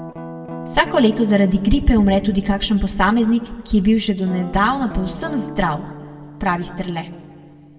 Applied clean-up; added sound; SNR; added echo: none; Guitar; 16 dB; reverberation time 1.1 s.